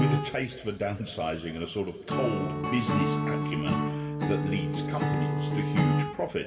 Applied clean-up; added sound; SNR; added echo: none; Acoustic guitar / Strum; -3 dB; reverberation time 2.0 s.